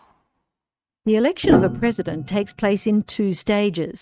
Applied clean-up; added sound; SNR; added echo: neural mask model RNNoise.